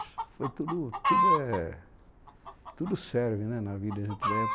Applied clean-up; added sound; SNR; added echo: none; Chicken, rooster; -1 dB; none.